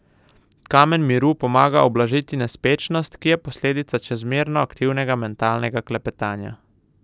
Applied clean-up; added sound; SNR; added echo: none; none; none; none.